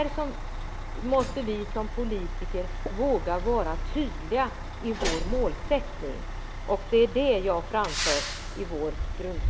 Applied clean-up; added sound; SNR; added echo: none; Truck; 3 dB; none.